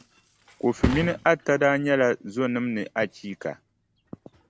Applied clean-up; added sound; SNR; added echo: none; Thump, thud; 11 dB; none.